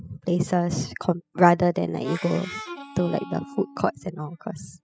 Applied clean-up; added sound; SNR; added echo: classical method spectral subtraction.